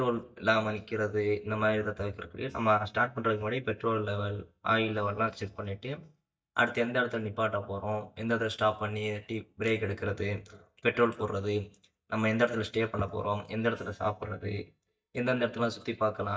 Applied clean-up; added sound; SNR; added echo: neural mask model DeepFilterNet 3.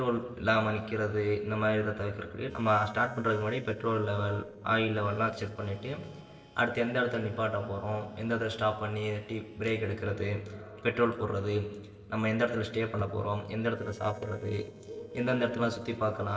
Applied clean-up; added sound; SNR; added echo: neural separator model SepFormer DNS4.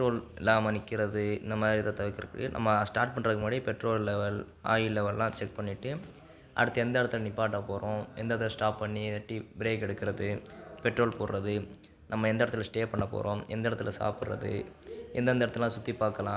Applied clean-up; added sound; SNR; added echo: none; none; none; none.